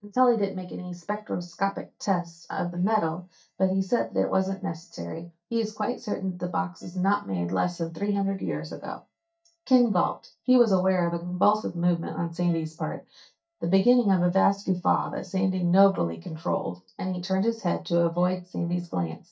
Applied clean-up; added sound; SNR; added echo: neural mask model DeepFilterNet 3.